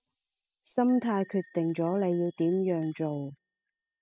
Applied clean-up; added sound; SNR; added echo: classical method spectral subtraction.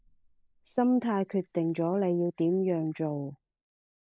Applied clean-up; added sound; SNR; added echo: neural mask model Resemble Enhance denoiser.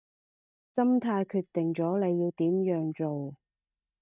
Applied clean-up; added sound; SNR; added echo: neural mask model DeepFilterNet 3.